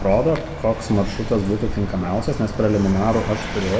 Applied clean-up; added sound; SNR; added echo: none; Vehicle; 9 dB; reverberation time 1.0 s.